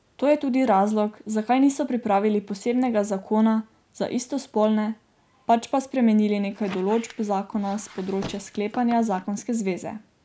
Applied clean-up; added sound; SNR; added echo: none; Squeak; 19 dB; none.